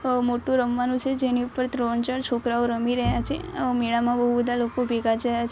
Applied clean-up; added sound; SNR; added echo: none; Bowed string instrument; 10 dB; none.